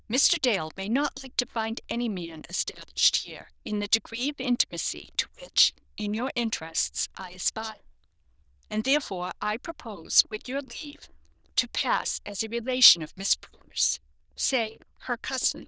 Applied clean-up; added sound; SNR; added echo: neural diffusion model UNIVERSE++.